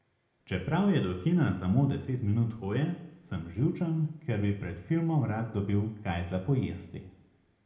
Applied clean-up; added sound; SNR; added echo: none; none; none; reverberation time 0.7 s.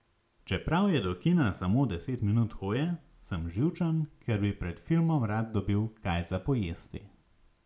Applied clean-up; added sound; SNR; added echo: none; none; none; none.